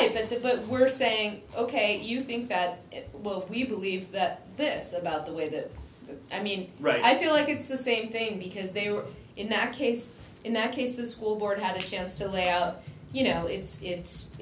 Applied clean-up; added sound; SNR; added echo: none; none; none; none.